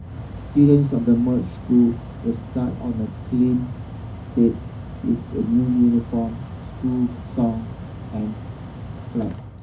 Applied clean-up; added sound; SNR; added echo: none; Mechanical fan; 11 dB; reverberation time 0.3 s.